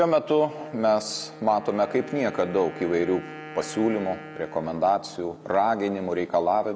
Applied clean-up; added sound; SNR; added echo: none; Wind instrument, woodwind instrument; 18 dB; none.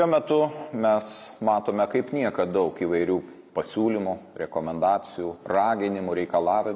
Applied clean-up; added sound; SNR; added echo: none; none; none; none.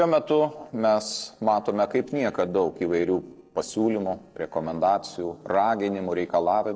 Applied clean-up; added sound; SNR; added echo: neural separator model SepFormer DNS4.